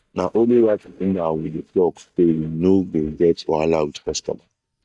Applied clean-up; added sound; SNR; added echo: neural mask model DeepFilterNet 3.